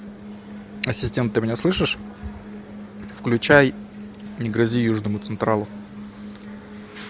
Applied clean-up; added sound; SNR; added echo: none; none; none; none.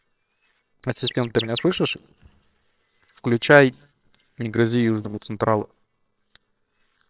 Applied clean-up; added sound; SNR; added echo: neural separator model SepFormer WHAMR!.